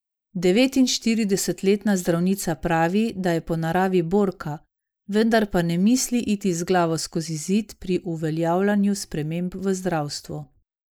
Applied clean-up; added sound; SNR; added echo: neural mask model Resemble Enhance denoiser.